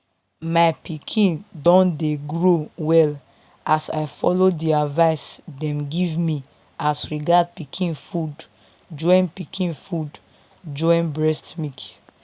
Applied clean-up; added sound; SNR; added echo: none; none; none; none.